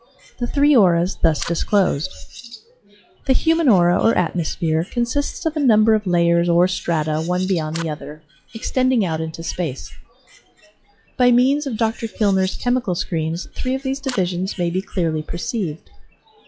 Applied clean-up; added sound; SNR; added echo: classical method log-MMSE.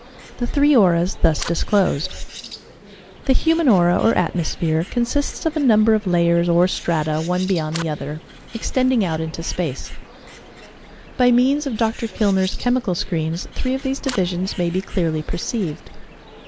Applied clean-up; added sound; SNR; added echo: none; Bird + Fire; 18 dB; none.